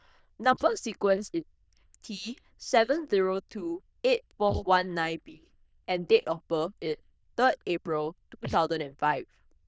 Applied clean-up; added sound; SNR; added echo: neural diffusion model UNIVERSE++.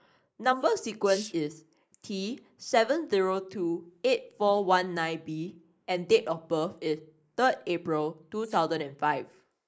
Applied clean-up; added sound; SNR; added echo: neural mask model Resemble Enhance denoiser.